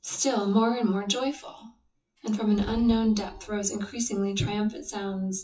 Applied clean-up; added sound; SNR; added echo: classical method WPE with log-MMSE.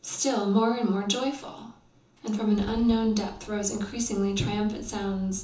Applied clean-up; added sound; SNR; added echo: none; Idling / Engine starting / Car; 19 dB; reverberation time 0.7 s.